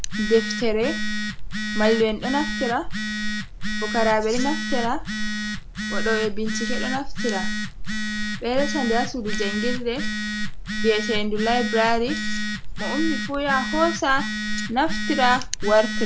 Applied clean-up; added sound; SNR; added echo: none; Telephone; 1 dB; none.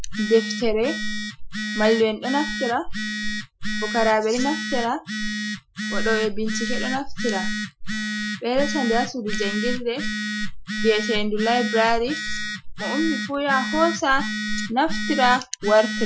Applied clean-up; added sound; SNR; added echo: classical method Wiener filter.